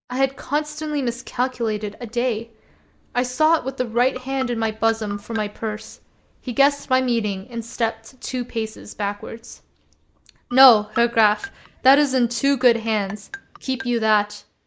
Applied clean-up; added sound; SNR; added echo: neural mask model DeepFilterNet 3.